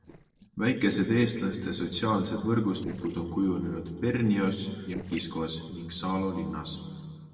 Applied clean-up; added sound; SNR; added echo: neural separator model SepFormer DNS4.